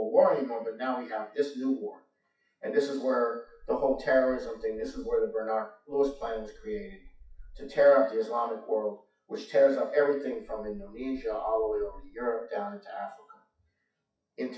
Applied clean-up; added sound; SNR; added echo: classical method WPE with log-MMSE.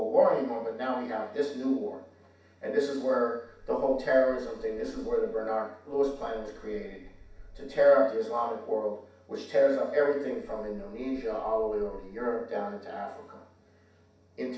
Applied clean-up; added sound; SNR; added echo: none; Meow; 20 dB; reverberation time 0.7 s.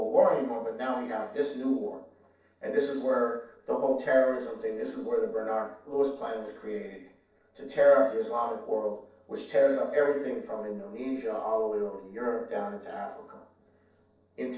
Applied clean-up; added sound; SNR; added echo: neural separator model SepFormer DNS4.